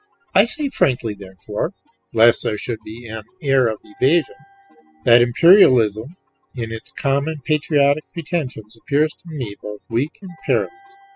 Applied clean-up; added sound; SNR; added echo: classical method spectral subtraction.